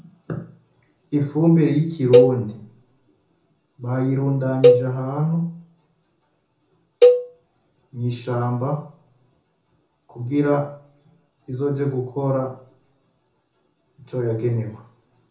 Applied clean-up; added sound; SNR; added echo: none; Cowbell; -4 dB; reverberation time 0.6 s.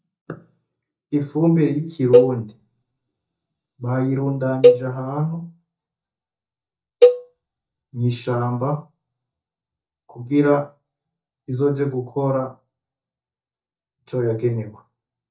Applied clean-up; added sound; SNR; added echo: neural mask model DeepFilterNet 3.